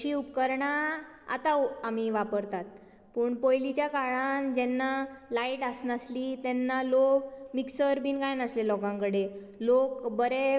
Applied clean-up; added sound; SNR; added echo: none; none; none; none.